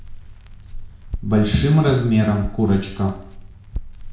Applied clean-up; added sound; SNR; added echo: none; Crackle; 12 dB; reverberation time 0.6 s.